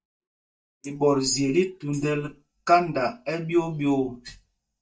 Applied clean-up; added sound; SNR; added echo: neural mask model DeepFilterNet 3.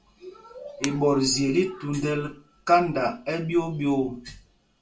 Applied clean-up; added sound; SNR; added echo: none; Shatter; 16 dB; reverberation time 0.3 s.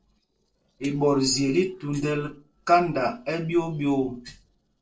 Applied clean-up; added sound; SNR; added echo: neural separator model SepFormer DNS4.